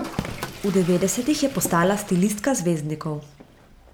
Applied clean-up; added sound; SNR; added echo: none; Toilet flush + Fireworks; 13 dB; none.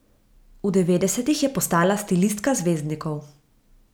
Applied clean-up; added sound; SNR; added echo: none; none; none; none.